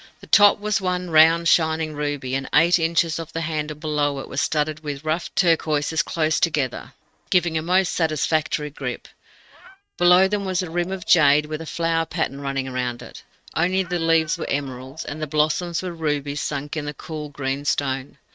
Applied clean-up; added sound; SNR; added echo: neural mask model RNNoise.